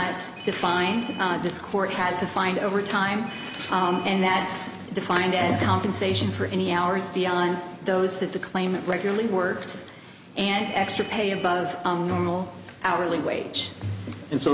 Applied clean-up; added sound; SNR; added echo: none; Ringtone; 16 dB; none.